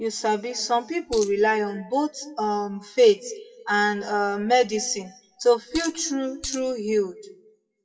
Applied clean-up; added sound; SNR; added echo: classical method WPE with log-MMSE.